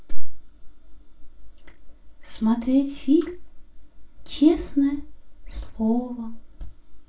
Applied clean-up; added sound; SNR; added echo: none; none; none; reverberation time 0.3 s.